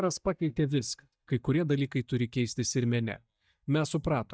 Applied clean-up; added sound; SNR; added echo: neural mask model DeepFilterNet 3.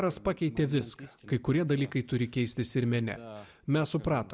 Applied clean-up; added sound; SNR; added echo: none; none; none; none.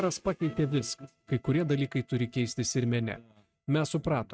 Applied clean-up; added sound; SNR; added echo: neural mask model RNNoise.